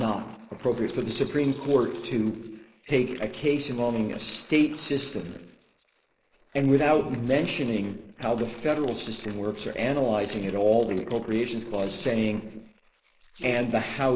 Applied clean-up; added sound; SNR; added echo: neural mask model Resemble Enhance denoiser.